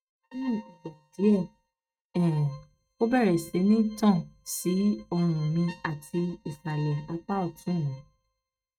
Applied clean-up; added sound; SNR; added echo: neural mask model RNNoise.